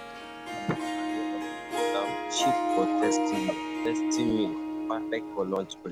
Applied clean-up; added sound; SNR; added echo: none; Harp; -4 dB; none.